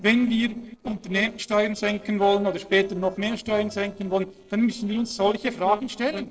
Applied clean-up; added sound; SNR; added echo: neural separator model SepFormer DNS4.